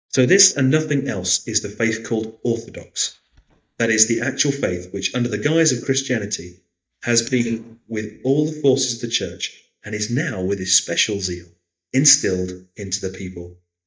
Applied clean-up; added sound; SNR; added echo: neural mask model DeepFilterNet 3.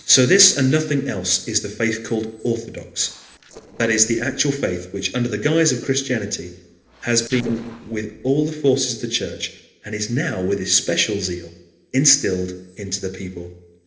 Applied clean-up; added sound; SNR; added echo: neural separator model SepFormer DNS4.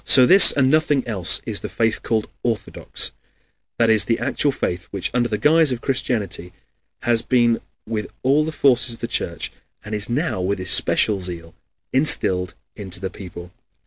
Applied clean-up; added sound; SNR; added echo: none; none; none; none.